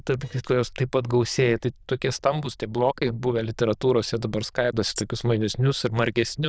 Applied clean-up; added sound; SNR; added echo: neural diffusion model UNIVERSE++.